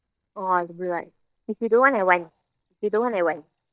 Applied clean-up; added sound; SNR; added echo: neural mask model DeepFilterNet 3.